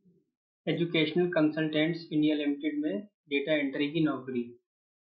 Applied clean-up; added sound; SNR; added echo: neural mask model Resemble Enhance denoiser.